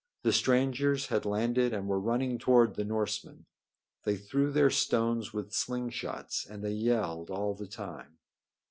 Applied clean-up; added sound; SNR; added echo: none; none; none; none.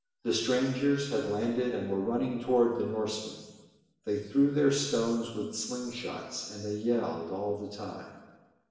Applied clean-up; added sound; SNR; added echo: none; none; none; reverberation time 1.1 s.